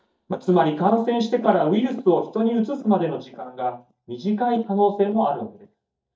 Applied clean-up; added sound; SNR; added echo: neural mask model DeepFilterNet 3.